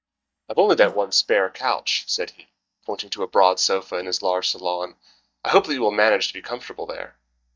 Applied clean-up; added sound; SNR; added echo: neural mask model DeepFilterNet 3.